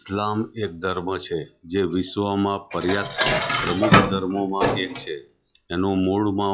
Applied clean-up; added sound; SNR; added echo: classical method log-MMSE.